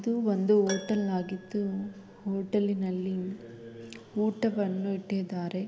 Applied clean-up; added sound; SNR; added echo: none; Keyboard (musical); 17 dB; none.